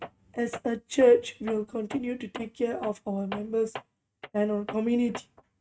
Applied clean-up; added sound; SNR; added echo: neural mask model RNNoise.